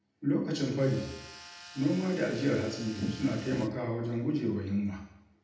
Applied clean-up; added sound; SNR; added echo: none; Tools; 17 dB; reverberation time 0.8 s.